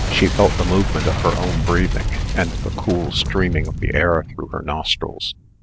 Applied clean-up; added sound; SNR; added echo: none; Boom; 2 dB; none.